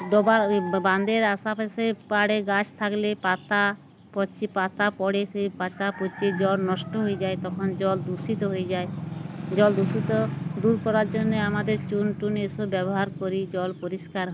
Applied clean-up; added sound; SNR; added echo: none; none; none; none.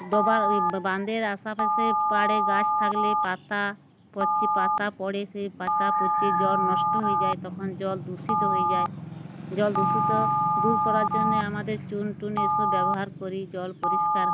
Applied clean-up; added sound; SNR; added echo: none; Telephone; -3 dB; none.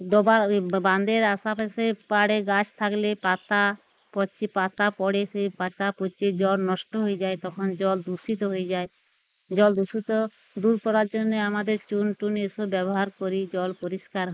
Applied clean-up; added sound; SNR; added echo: neural mask model Resemble Enhance denoiser.